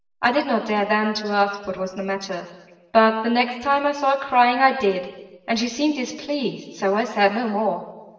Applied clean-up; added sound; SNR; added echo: none; none; none; reverberation time 1.1 s.